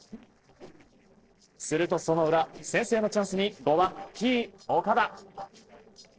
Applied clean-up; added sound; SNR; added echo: neural separator model SepFormer DNS4.